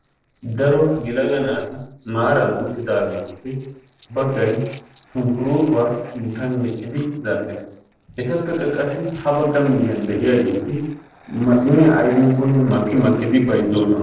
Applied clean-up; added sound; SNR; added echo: neural separator model SepFormer DNS4.